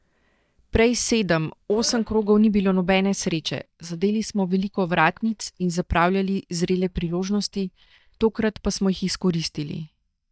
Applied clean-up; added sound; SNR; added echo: neural mask model DeepFilterNet 3.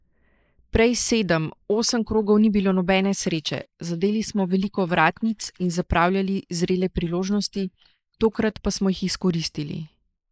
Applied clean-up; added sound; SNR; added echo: neural mask model Resemble Enhance denoiser.